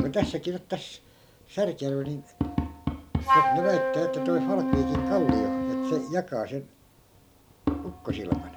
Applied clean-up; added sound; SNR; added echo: none; Tap + Wind instrument, woodwind instrument; -3 dB; none.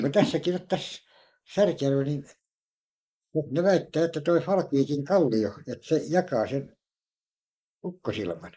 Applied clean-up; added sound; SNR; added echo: neural mask model Resemble Enhance denoiser.